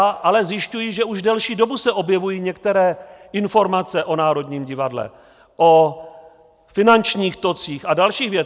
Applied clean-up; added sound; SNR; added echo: none; none; none; none.